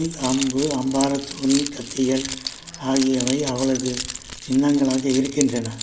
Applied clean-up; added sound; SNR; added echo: none; Keys jangling; 9 dB; none.